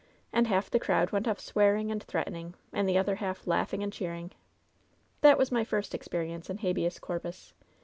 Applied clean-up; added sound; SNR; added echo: none; none; none; none.